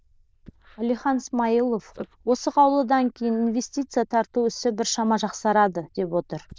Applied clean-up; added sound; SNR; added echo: neural diffusion model UNIVERSE++.